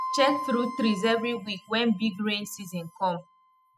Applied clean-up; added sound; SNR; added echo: classical method spectral subtraction.